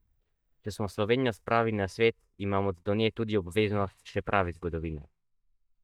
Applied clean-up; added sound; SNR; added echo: neural mask model DeepFilterNet 3.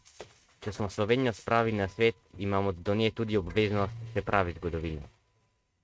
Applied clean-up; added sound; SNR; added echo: neural mask model RNNoise.